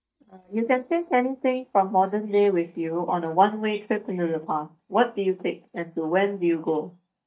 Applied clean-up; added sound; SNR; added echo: neural mask model DeepFilterNet 3.